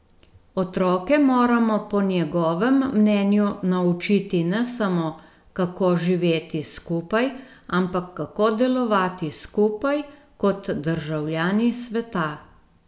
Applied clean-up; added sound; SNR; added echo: none; none; none; none.